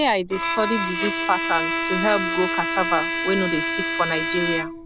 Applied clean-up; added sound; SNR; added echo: none; Bowed string instrument; 1 dB; none.